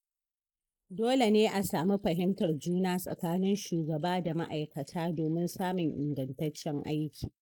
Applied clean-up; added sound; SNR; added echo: neural mask model Resemble Enhance denoiser.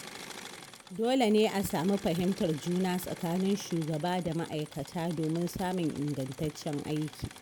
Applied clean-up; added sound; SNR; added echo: none; Engine / Mechanisms; 16 dB; none.